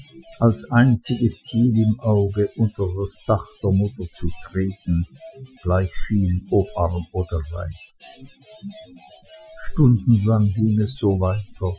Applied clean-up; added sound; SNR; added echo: classical method Wiener filter.